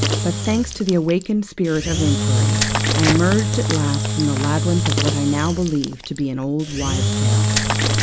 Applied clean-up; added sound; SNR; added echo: none; Engine / Drill; -1 dB; none.